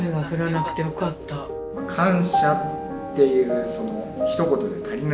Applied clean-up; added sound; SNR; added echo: none; none; none; none.